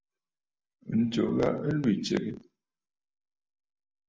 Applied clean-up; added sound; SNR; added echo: none; none; none; none.